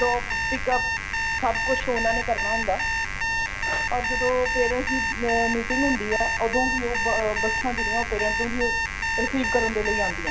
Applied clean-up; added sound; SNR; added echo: none; Alarm; -1 dB; none.